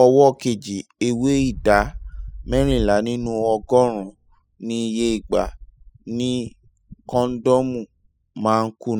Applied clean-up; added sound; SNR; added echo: classical method spectral subtraction.